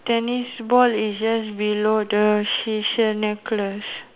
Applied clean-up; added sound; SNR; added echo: none; none; none; none.